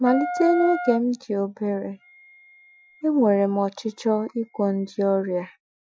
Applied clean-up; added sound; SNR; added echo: classical method Wiener filter.